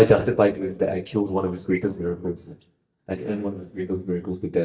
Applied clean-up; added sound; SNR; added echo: neural mask model DeepFilterNet 3.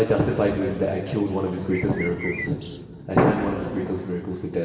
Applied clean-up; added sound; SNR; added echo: none; Bird; 14 dB; reverberation time 2.4 s.